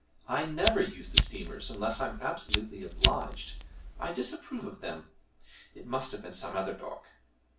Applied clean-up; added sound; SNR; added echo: none; Fire; -3 dB; reverberation time 0.3 s.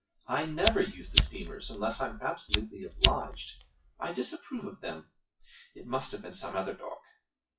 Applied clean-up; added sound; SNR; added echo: classical method WPE with log-MMSE.